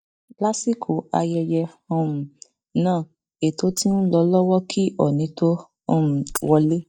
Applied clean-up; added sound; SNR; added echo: neural mask model DeepFilterNet 3.